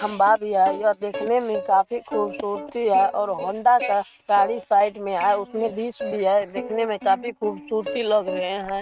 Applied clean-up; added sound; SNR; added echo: neural mask model RNNoise.